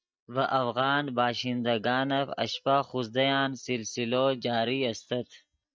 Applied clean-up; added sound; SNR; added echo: neural mask model DeepFilterNet 3.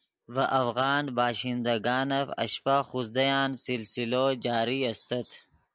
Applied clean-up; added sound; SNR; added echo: none; none; none; none.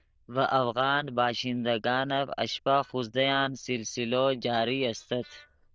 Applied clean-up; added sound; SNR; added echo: neural diffusion model UNIVERSE++.